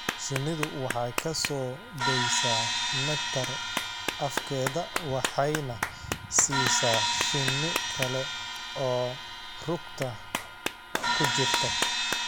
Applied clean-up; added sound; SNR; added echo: none; Crash cymbal + Clapping; -2 dB; none.